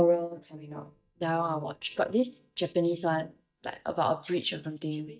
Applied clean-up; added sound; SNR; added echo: neural mask model DeepFilterNet 3.